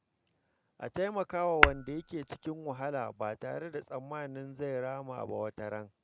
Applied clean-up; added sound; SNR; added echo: none; Tap / Hammer; -4 dB; none.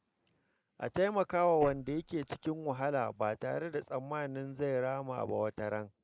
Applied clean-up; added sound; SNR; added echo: neural mask model Resemble Enhance denoiser.